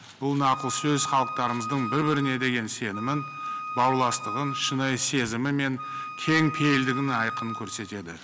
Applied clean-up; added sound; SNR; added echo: none; Wind instrument, woodwind instrument; 8 dB; none.